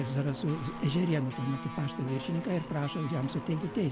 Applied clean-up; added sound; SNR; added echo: none; Guitar + Brass instrument; 9 dB; none.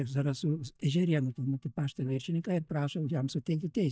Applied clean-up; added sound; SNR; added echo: neural mask model DeepFilterNet 3.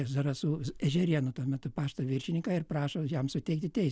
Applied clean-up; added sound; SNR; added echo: none; none; none; none.